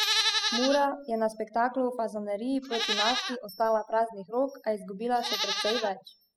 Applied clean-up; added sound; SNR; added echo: classical method spectral subtraction.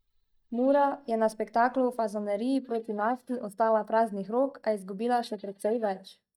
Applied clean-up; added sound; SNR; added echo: neural mask model DeepFilterNet 3.